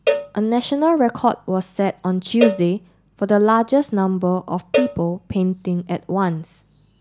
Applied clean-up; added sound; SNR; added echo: none; Cowbell; 8 dB; none.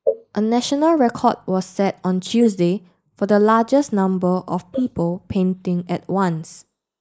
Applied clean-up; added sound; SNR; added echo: neural mask model Resemble Enhance denoiser.